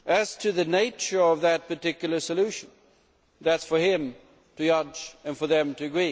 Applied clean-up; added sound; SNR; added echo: none; none; none; none.